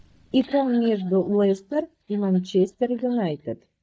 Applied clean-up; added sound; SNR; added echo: neural mask model DeepFilterNet 3.